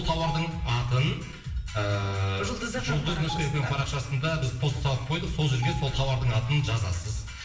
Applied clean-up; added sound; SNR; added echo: none; Marimba, xylophone; 17 dB; reverberation time 0.9 s.